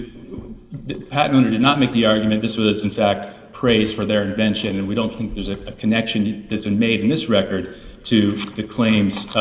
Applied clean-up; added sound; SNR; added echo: none; none; none; reverberation time 2.9 s.